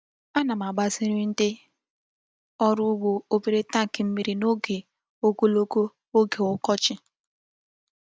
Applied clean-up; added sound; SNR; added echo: none; none; none; none.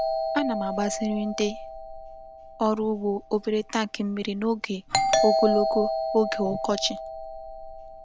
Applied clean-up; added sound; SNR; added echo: none; Doorbell; 1 dB; none.